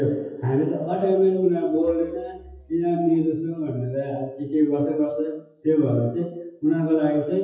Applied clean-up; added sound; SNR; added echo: classical method WPE with log-MMSE.